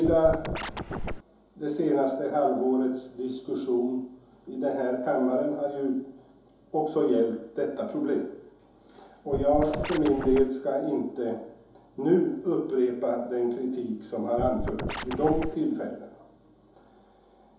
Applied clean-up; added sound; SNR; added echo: none; Scratching (performance technique); 5 dB; reverberation time 2.8 s.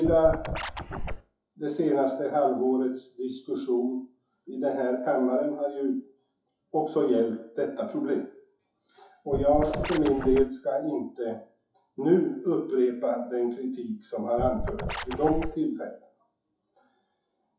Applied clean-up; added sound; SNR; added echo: classical method WPE with log-MMSE.